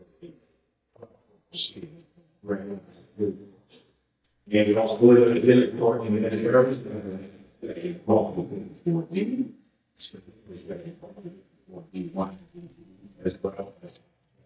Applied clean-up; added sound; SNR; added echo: neural mask model DeepFilterNet 3.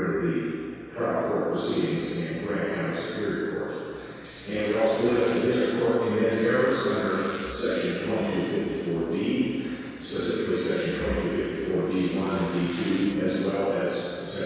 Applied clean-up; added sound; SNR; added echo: none; Squeak; 18 dB; reverberation time 2.0 s.